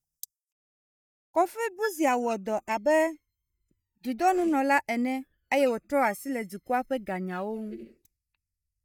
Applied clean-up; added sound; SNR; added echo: neural mask model DeepFilterNet 3.